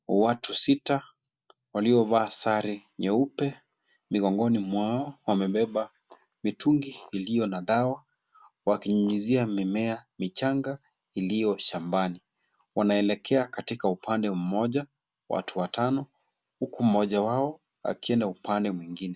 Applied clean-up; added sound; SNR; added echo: none; none; none; none.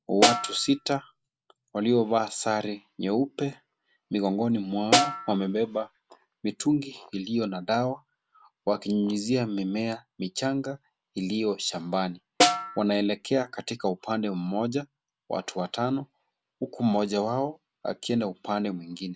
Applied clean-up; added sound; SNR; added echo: none; Snare drum; -2 dB; none.